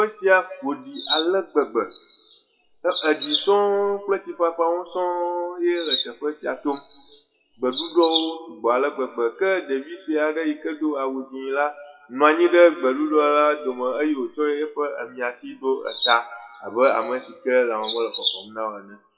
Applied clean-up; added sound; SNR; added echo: classical method WPE with log-MMSE.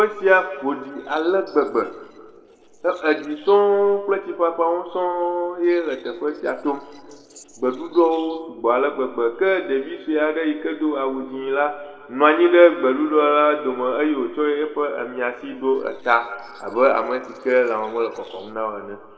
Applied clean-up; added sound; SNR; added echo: neural separator model SepFormer DNS4.